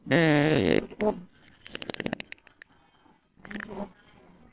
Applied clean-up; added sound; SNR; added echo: neural separator model SepFormer WHAMR!.